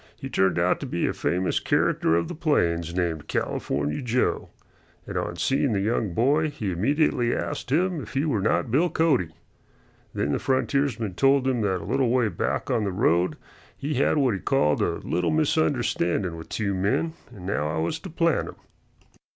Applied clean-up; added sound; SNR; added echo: none; none; none; none.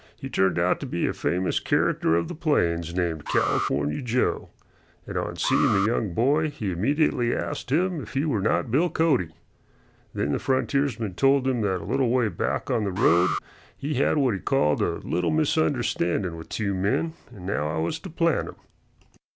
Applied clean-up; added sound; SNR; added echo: none; Alarm; 7 dB; none.